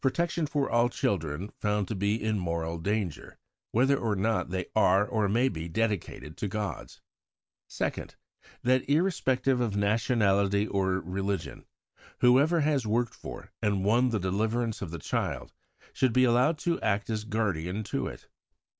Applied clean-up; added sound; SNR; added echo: none; none; none; none.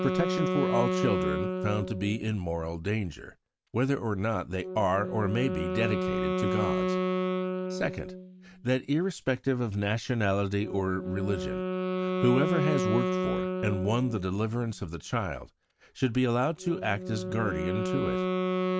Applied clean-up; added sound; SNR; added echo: none; Wind instrument, woodwind instrument; 2 dB; none.